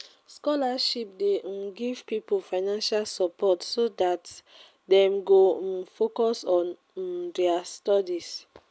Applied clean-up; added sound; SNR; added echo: none; none; none; none.